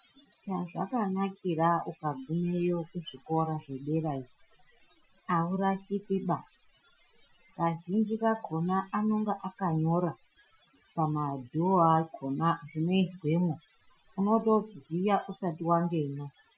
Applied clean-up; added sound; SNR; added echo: classical method Wiener filter.